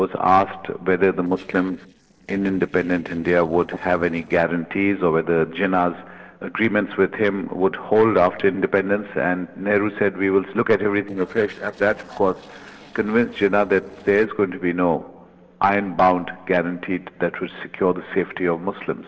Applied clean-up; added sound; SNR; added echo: neural separator model SepFormer DNS4.